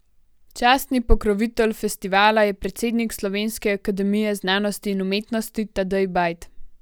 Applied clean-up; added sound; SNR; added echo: none; none; none; none.